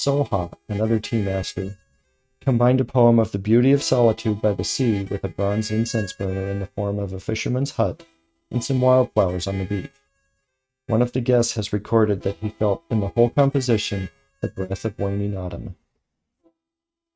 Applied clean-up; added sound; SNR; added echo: neural mask model RNNoise.